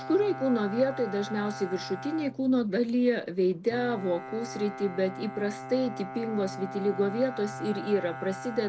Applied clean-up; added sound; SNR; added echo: none; Bowed string instrument; 11 dB; none.